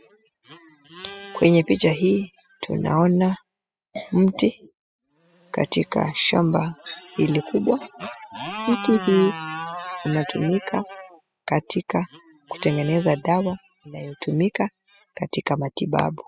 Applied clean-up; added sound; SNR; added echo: classical method spectral subtraction.